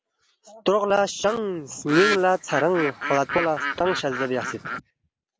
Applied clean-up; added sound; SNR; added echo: none; Bird; 6 dB; none.